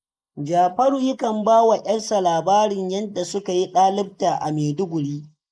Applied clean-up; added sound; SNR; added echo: neural mask model Resemble Enhance denoiser.